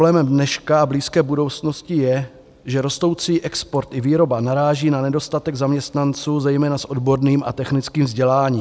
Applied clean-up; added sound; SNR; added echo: none; none; none; none.